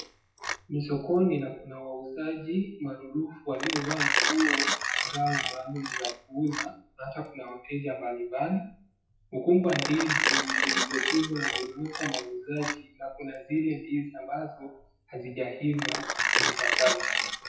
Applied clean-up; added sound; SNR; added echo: classical method WPE with log-MMSE.